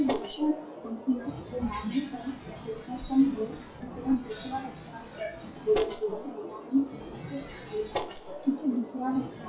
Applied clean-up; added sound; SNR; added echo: classical method WPE with log-MMSE.